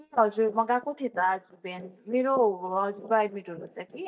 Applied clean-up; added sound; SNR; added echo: neural mask model DeepFilterNet 3.